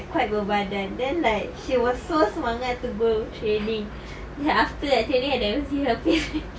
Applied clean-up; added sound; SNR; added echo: none; none; none; none.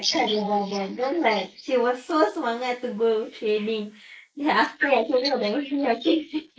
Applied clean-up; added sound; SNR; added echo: neural mask model Resemble Enhance denoiser.